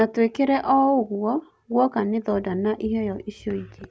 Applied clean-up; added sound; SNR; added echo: none; none; none; none.